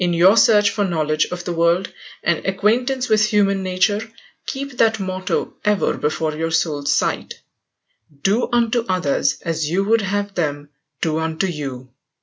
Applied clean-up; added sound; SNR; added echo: none; none; none; none.